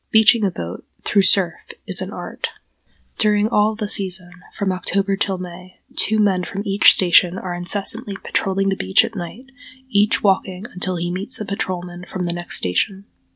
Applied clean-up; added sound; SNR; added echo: none; none; none; none.